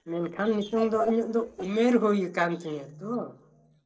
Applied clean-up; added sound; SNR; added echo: neural separator model SepFormer DNS4.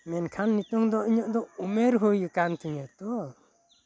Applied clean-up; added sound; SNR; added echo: none; none; none; none.